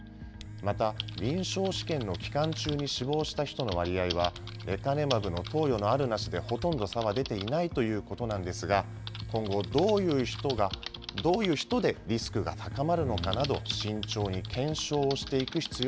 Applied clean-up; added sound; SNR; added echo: none; Domestic sounds, home sounds + Typing; 10 dB; none.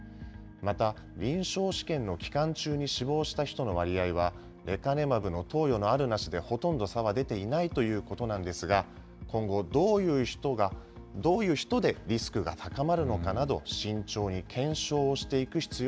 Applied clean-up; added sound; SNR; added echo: none; none; none; none.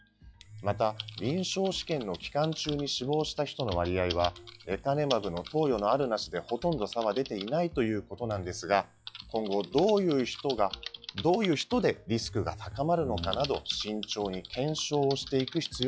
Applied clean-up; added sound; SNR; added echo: classical method log-MMSE.